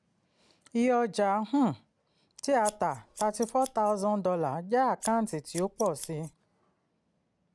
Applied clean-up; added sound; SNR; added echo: none; Scissors; 13 dB; none.